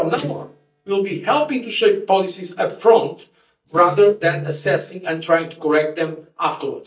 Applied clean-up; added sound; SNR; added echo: neural mask model DeepFilterNet 3.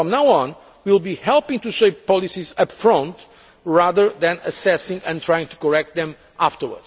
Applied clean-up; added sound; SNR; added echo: none; none; none; none.